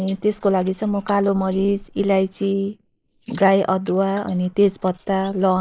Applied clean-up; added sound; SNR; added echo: neural mask model Resemble Enhance denoiser.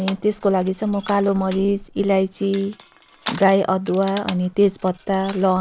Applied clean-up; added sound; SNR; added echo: none; Crushing; 18 dB; none.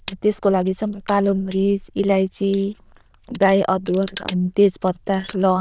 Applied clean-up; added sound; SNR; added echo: neural diffusion model UNIVERSE++.